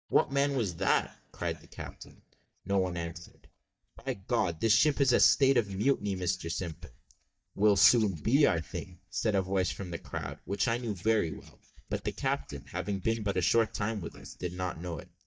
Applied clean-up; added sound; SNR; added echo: neural mask model DeepFilterNet 3.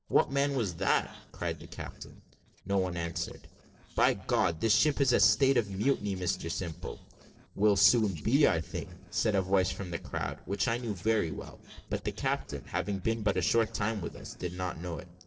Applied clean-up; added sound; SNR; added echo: neural separator model SepFormer DNS4.